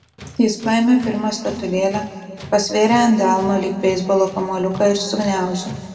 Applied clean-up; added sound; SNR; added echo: none; Tools; 20 dB; reverberation time 2.0 s.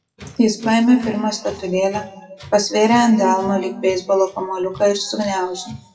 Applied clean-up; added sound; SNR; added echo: classical method WPE with log-MMSE.